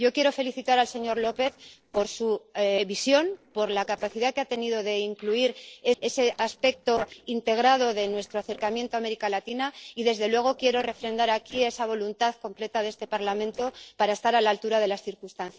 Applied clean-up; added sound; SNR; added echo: neural separator model SepFormer DNS4.